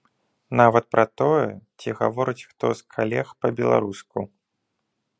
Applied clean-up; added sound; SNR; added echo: none; none; none; none.